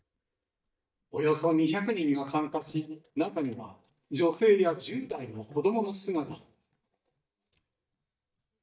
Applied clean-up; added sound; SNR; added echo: neural mask model DeepFilterNet 3.